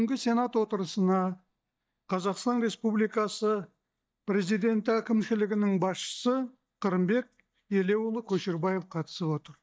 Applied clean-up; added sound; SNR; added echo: neural mask model DeepFilterNet 3.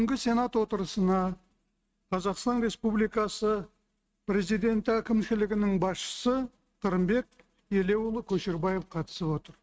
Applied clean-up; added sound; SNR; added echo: neural mask model RNNoise.